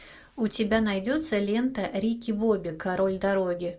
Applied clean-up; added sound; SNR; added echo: none; none; none; none.